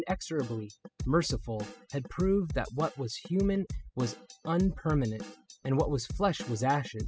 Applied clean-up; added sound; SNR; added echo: classical method spectral subtraction.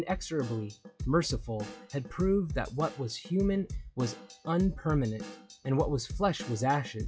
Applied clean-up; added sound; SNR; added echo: classical method log-MMSE.